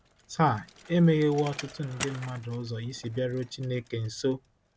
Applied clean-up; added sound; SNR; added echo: none; Bicycle; 17 dB; none.